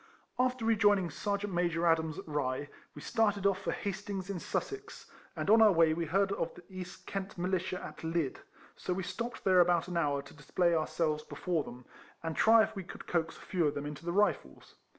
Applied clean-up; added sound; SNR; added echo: none; none; none; none.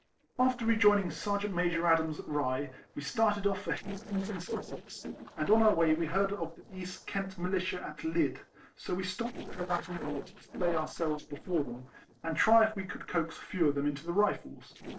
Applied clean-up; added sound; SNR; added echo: neural separator model SepFormer DNS4.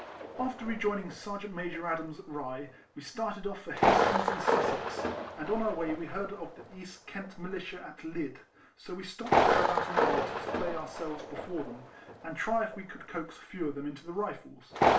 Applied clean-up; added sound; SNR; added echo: none; Thunder; -3 dB; reverberation time 0.2 s.